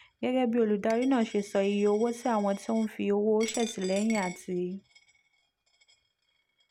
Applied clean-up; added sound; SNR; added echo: none; Coin (dropping); 18 dB; none.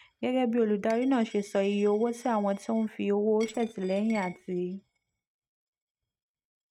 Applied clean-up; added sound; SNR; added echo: neural mask model RNNoise.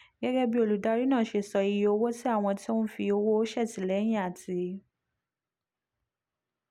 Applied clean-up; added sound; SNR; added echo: none; none; none; none.